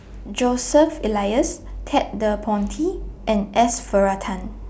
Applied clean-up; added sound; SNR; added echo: none; none; none; none.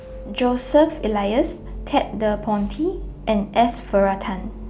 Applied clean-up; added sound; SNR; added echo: none; Piano; 19 dB; none.